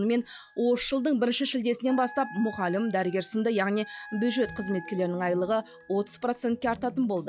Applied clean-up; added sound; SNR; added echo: classical method log-MMSE.